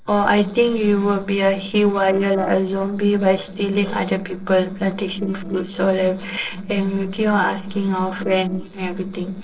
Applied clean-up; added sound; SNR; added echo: neural separator model SepFormer DNS4.